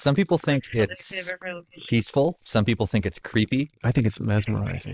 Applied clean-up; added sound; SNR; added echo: neural mask model Resemble Enhance denoiser.